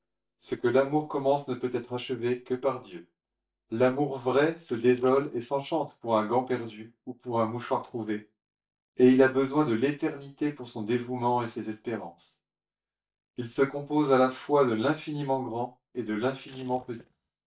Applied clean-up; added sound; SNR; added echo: neural mask model DeepFilterNet 3.